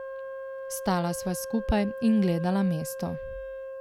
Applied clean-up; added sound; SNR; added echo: none; Wind instrument, woodwind instrument; 9 dB; none.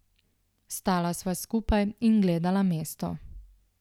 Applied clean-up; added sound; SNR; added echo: none; none; none; none.